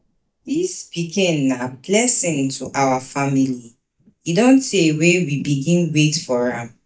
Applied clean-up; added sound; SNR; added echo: neural mask model DeepFilterNet 3.